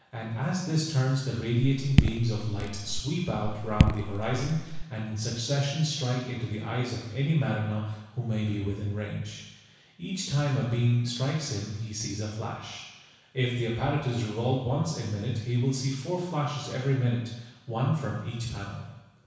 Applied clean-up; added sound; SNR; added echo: none; Raindrop / Drip; -2 dB; reverberation time 1.1 s.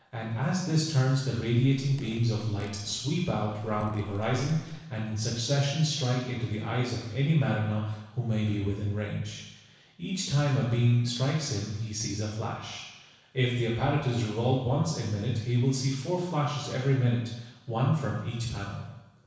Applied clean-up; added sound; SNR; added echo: neural separator model SepFormer DNS4.